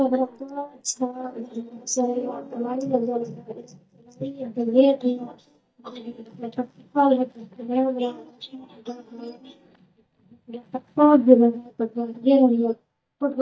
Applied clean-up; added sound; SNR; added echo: neural mask model DeepFilterNet 3.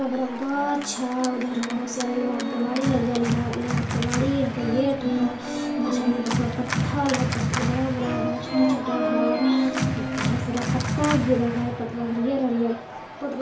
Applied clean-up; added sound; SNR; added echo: none; Organ; 0 dB; reverberation time 0.7 s.